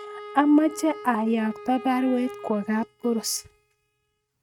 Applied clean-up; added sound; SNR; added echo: neural mask model RNNoise.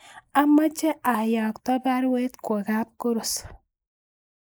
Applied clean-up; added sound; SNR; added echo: neural mask model Resemble Enhance denoiser.